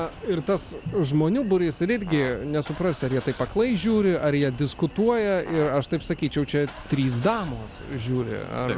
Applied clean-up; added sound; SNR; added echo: none; Brass instrument + Engine starting / Car; 16 dB; none.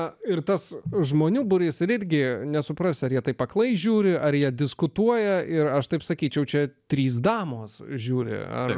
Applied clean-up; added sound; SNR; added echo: none; none; none; none.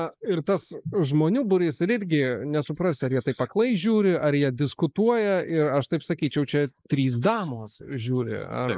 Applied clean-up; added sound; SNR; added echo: neural mask model Resemble Enhance denoiser.